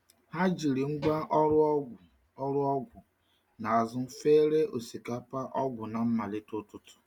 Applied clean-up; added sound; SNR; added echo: none; Bowed string instrument; 19 dB; none.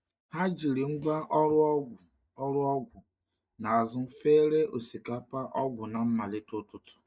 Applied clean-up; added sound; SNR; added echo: neural mask model DeepFilterNet 3.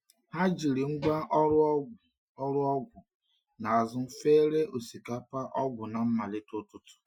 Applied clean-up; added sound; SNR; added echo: classical method Wiener filter.